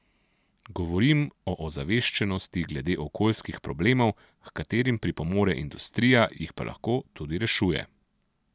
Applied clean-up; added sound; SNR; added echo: none; none; none; none.